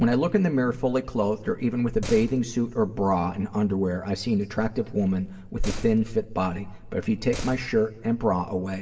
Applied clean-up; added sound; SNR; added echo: none; Slam; 12 dB; reverberation time 1.7 s.